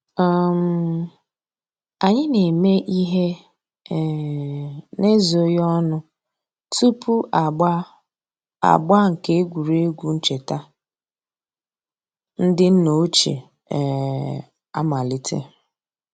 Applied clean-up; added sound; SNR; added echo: none; none; none; none.